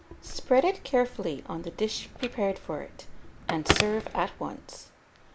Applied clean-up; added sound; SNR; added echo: none; Telephone; 6 dB; none.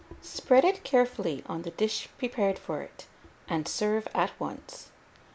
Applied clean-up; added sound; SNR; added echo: none; none; none; none.